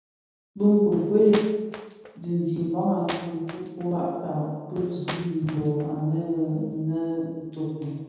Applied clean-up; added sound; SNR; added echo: none; Wood; 16 dB; reverberation time 1.2 s.